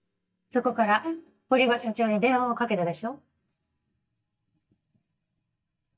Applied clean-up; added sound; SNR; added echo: neural mask model DeepFilterNet 3.